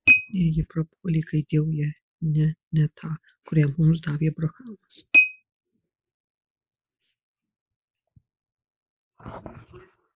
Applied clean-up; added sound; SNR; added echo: neural mask model Resemble Enhance denoiser.